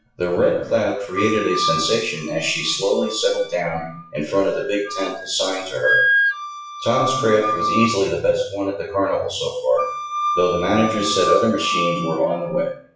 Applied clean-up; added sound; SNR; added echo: classical method WPE with log-MMSE.